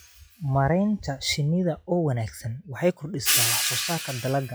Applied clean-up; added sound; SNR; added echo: classical method log-MMSE.